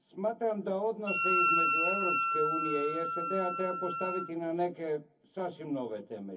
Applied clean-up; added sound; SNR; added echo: none; Wind instrument, woodwind instrument; -3 dB; reverberation time 0.3 s.